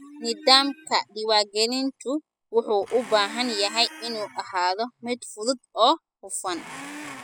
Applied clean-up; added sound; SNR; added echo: classical method spectral subtraction.